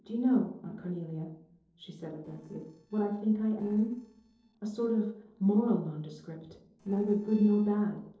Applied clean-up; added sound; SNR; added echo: neural separator model SepFormer DNS4.